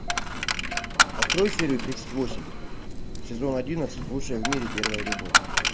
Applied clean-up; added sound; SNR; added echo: none; Coin (dropping); -4 dB; none.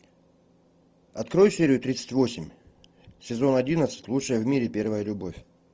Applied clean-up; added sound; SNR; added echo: none; none; none; none.